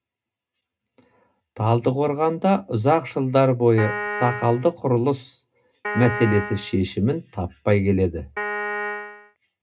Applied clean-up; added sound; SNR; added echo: none; Piano; 6 dB; reverberation time 0.2 s.